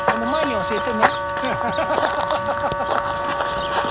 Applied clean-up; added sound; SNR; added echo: none; Run / Bird vocalization, bird call, bird song + Wind instrument, woodwind instrument; -5 dB; none.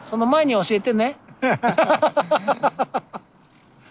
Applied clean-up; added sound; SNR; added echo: none; none; none; none.